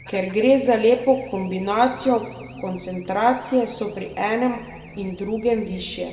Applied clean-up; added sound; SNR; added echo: none; Race car, auto racing / Alarm; 20 dB; reverberation time 1.8 s.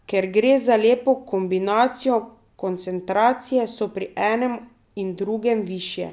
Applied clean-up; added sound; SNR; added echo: none; none; none; none.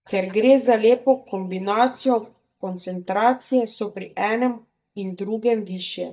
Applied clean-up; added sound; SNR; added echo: neural mask model DeepFilterNet 3.